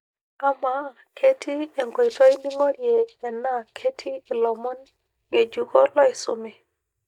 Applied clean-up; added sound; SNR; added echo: neural mask model DeepFilterNet 3.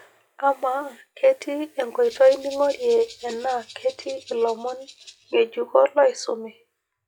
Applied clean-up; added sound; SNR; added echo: classical method log-MMSE.